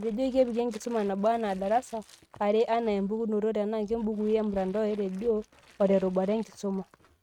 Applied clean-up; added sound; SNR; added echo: neural mask model RNNoise.